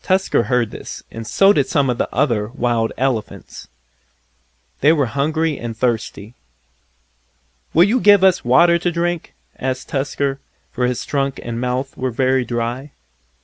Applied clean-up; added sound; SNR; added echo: none; none; none; none.